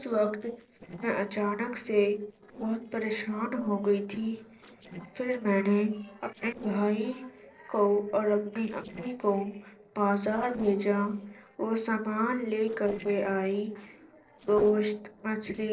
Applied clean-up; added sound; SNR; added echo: neural separator model SepFormer DNS4.